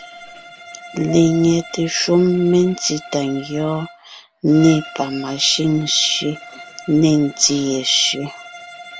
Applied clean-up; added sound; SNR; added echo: none; Bowed string instrument + Marimba, xylophone; 17 dB; none.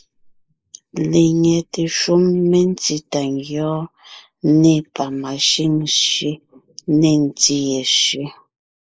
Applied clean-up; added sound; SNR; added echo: neural mask model Resemble Enhance denoiser.